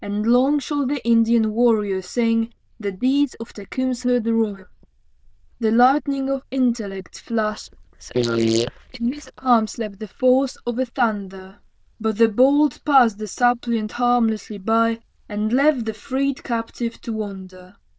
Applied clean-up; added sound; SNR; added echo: neural diffusion model UNIVERSE++.